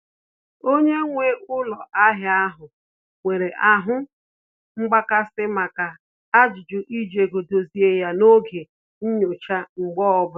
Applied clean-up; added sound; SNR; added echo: none; none; none; none.